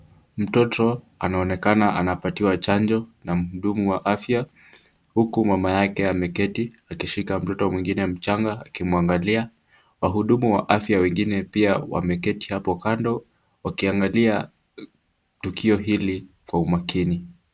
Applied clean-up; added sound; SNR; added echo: none; none; none; none.